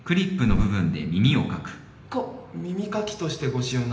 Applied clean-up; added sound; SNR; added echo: none; Bird; 7 dB; reverberation time 0.9 s.